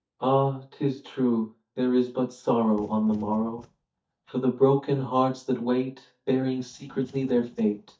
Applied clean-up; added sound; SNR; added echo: neural mask model DeepFilterNet 3.